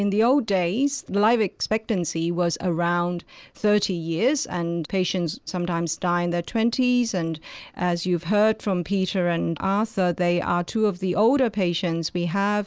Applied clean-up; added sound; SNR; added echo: none; none; none; none.